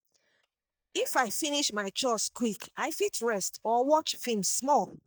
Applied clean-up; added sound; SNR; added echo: neural mask model DeepFilterNet 3.